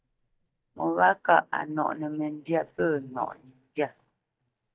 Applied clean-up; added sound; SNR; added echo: neural mask model DeepFilterNet 3.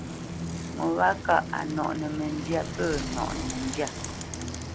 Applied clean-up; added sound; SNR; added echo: none; Bicycle; 5 dB; none.